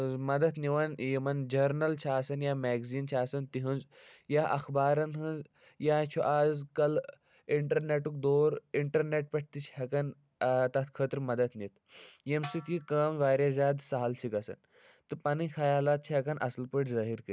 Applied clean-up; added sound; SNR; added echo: none; Snare drum; 18 dB; none.